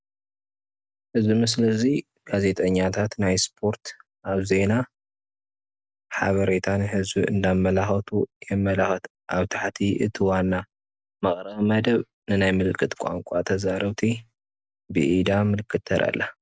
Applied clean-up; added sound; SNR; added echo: none; none; none; none.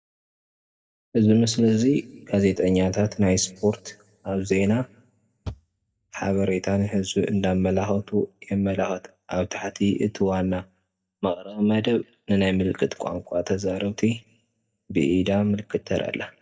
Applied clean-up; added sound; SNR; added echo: neural mask model DeepFilterNet 3.